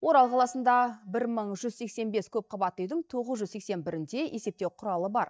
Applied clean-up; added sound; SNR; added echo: neural mask model DeepFilterNet 3.